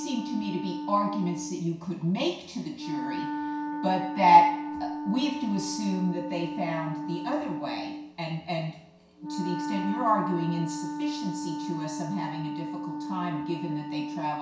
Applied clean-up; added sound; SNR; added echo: none; Wind instrument, woodwind instrument; 6 dB; reverberation time 0.6 s.